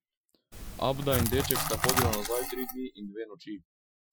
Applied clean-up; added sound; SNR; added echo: classical method Wiener filter.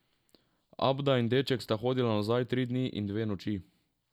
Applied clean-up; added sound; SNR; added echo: none; none; none; none.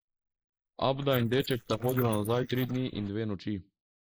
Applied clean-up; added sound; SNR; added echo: neural mask model Resemble Enhance denoiser.